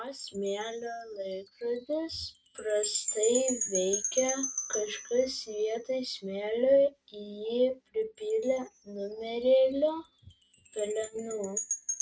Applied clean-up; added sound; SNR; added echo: neural mask model RNNoise.